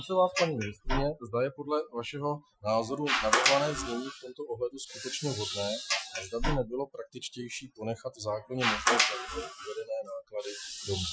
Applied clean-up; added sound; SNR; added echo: classical method Wiener filter.